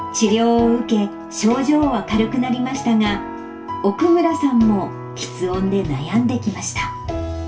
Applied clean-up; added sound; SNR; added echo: none; none; none; reverberation time 0.2 s.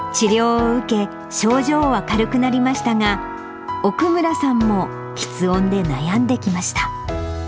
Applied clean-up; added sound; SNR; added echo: none; none; none; none.